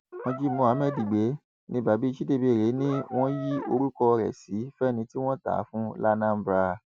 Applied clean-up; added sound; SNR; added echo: none; Brass instrument; 12 dB; none.